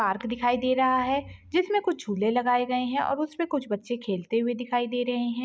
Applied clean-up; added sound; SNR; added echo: none; none; none; none.